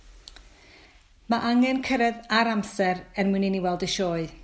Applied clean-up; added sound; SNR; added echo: none; none; none; none.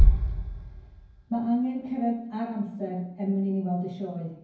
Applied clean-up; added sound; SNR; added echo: none; Bass drum; -2 dB; reverberation time 0.9 s.